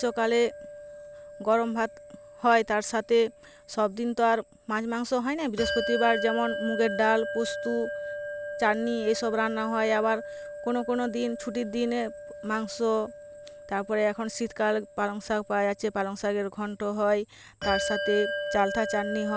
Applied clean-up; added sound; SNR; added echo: none; Bell; 9 dB; none.